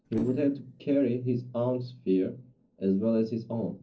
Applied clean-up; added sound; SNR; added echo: neural separator model SepFormer DNS4.